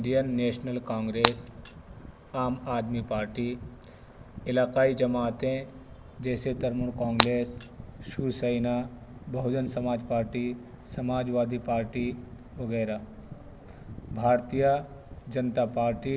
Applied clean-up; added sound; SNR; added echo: none; Shatter; 5 dB; none.